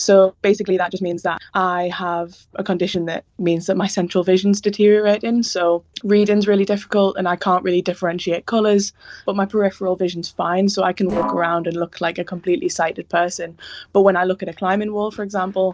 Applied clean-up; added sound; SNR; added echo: neural separator model SepFormer DNS4.